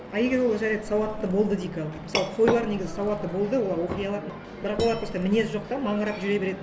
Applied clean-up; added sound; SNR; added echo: none; Bird; 18 dB; none.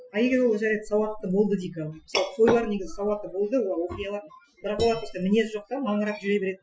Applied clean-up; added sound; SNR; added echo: classical method Wiener filter.